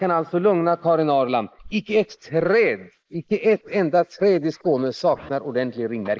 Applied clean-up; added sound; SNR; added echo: neural mask model Resemble Enhance denoiser.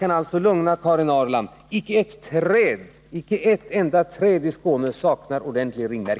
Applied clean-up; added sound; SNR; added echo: none; none; none; none.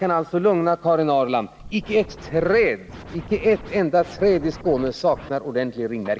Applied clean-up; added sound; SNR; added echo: none; Scratching (performance technique); 17 dB; none.